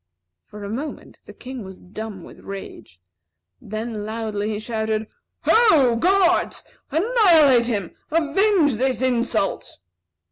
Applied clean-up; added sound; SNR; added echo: none; none; none; none.